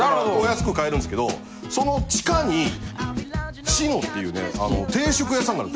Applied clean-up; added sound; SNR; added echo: none; none; none; none.